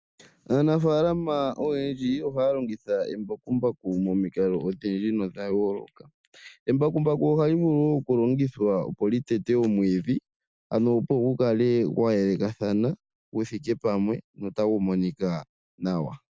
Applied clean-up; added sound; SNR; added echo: none; none; none; none.